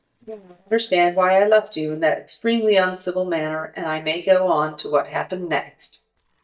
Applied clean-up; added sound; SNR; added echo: neural mask model DeepFilterNet 3.